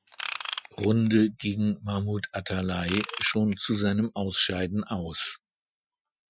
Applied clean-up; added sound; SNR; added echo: classical method Wiener filter.